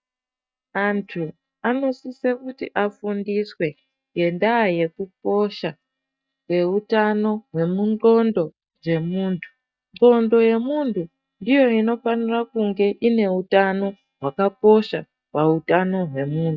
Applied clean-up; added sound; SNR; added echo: neural mask model DeepFilterNet 3.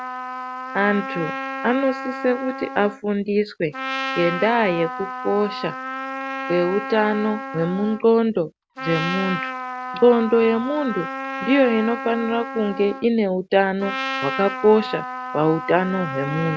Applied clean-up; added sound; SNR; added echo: none; Trumpet; 8 dB; none.